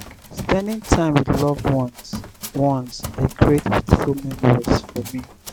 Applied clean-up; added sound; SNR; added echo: none; Run; 14 dB; none.